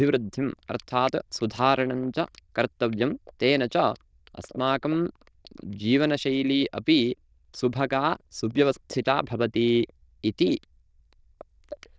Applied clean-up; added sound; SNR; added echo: neural diffusion model UNIVERSE++.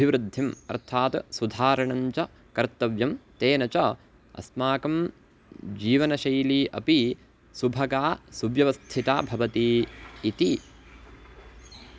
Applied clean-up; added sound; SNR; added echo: none; none; none; none.